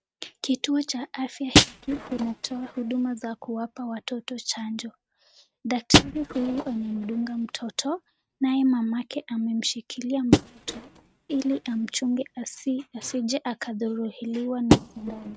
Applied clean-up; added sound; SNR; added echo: neural mask model RNNoise.